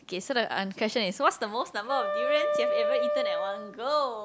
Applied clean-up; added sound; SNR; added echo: none; Wind instrument, woodwind instrument; 0 dB; none.